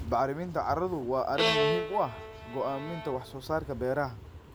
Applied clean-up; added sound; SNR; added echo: none; Bowed string instrument; 1 dB; none.